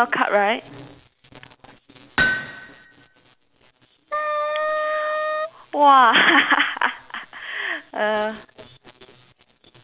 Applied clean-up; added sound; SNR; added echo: none; Hammer + Wind instrument, woodwind instrument; 1 dB; none.